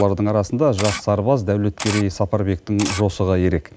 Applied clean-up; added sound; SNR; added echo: none; Camera; 14 dB; none.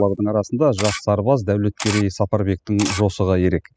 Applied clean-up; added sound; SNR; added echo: classical method spectral subtraction.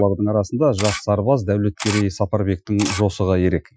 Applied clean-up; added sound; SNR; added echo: classical method Wiener filter.